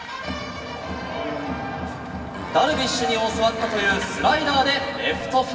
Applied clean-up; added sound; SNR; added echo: none; Fart; 15 dB; reverberation time 2.6 s.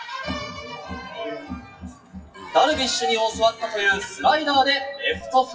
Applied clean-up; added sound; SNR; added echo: classical method WPE with log-MMSE.